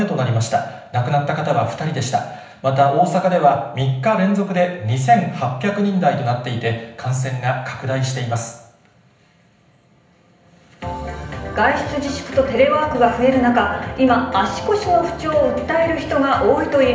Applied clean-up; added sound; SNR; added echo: none; none; none; reverberation time 0.8 s.